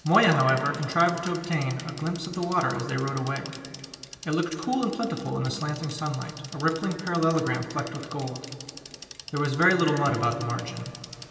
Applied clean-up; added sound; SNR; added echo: none; Bicycle; 17 dB; reverberation time 2.9 s.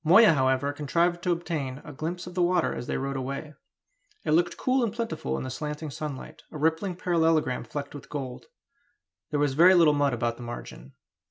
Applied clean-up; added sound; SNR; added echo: none; none; none; none.